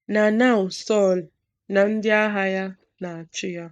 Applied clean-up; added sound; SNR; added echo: neural mask model DeepFilterNet 3.